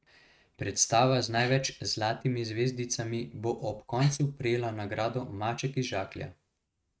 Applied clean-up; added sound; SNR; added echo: neural mask model RNNoise.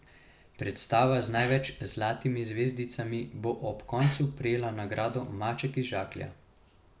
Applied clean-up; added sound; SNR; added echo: none; Breathing; 14 dB; none.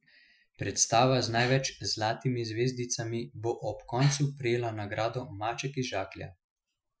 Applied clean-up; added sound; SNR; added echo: classical method Wiener filter.